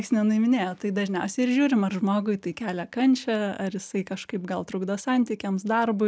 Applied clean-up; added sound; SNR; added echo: none; none; none; none.